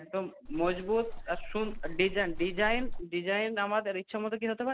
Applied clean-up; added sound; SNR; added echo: none; Livestock, farm animals, working animals; 5 dB; none.